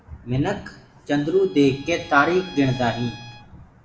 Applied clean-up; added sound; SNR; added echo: none; Bowed string instrument; 20 dB; reverberation time 0.6 s.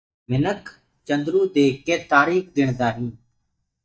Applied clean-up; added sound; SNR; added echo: neural mask model DeepFilterNet 3.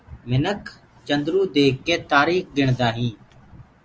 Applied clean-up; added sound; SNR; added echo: none; none; none; none.